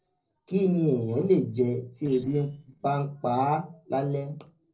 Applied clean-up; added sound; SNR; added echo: neural separator model SepFormer DNS4.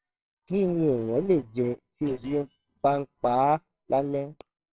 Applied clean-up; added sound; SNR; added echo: neural separator model SepFormer WHAMR!.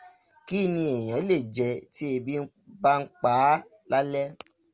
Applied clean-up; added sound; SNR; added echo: none; none; none; none.